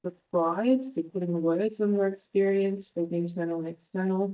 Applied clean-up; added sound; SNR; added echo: neural mask model DeepFilterNet 3.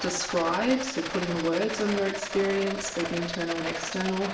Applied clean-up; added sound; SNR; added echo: none; Rattle; 6 dB; reverberation time 0.5 s.